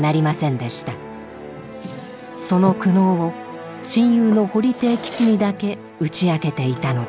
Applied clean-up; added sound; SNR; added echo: none; Drawer open or close; 20 dB; none.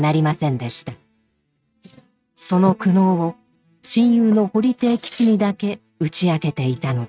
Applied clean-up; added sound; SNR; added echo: neural mask model RNNoise.